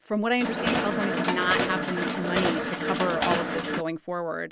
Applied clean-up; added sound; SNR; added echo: none; Mechanisms; -1 dB; none.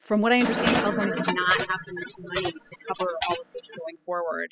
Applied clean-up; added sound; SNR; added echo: classical method spectral subtraction.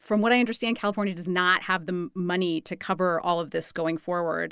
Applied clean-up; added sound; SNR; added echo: none; none; none; none.